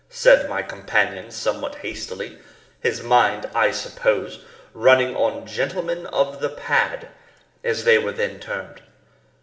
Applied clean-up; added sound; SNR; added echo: none; none; none; reverberation time 1.3 s.